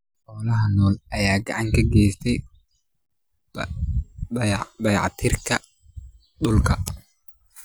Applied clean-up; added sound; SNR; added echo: none; none; none; none.